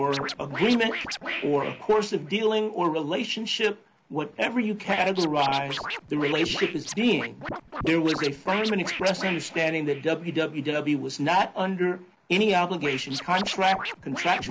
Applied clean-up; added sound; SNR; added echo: none; Scratching (performance technique); 10 dB; none.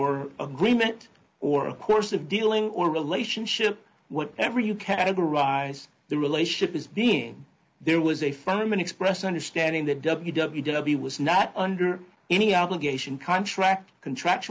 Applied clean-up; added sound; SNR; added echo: none; none; none; none.